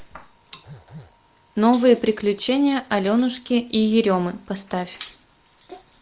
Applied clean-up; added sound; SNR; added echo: none; none; none; none.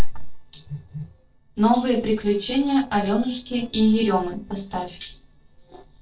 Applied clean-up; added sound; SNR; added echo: neural separator model SepFormer DNS4.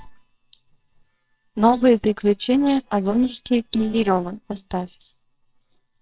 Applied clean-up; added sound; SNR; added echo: neural separator model SepFormer WHAMR!.